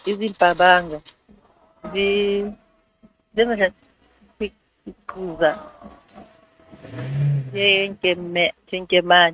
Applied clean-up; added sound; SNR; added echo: neural mask model RNNoise.